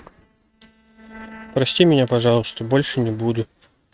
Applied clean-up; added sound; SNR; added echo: neural mask model RNNoise.